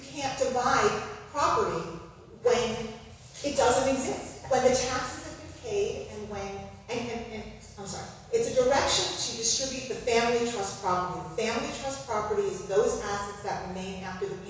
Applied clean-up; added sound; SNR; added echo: none; none; none; reverberation time 1.1 s.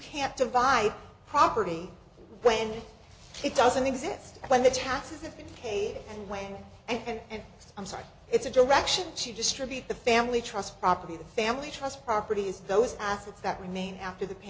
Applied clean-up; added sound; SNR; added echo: none; none; none; none.